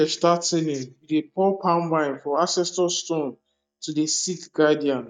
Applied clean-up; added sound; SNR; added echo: neural mask model DeepFilterNet 3.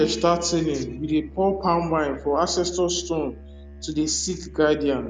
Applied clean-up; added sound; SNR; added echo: none; Musical instrument; 18 dB; none.